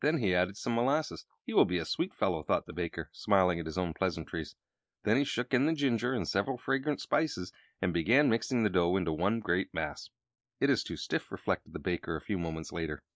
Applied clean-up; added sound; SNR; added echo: neural mask model Resemble Enhance denoiser.